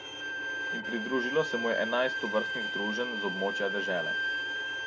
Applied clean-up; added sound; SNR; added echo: none; Bowed string instrument; 0 dB; none.